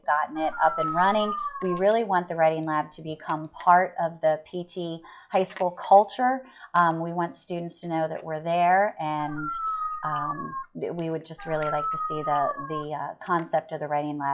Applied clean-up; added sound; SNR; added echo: classical method log-MMSE.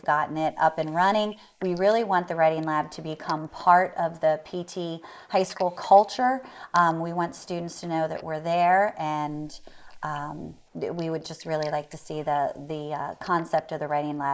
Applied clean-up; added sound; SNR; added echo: neural mask model Resemble Enhance denoiser.